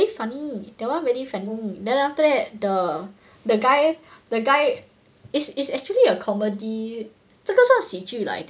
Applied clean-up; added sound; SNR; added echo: none; Wind instrument, woodwind instrument; 18 dB; none.